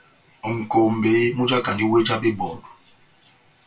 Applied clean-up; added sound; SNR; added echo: none; none; none; reverberation time 0.2 s.